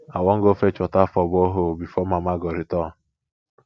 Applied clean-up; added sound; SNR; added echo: none; none; none; none.